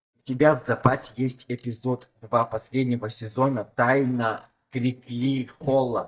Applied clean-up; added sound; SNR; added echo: neural mask model DeepFilterNet 3.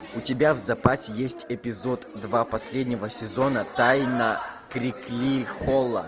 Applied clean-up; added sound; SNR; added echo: none; none; none; none.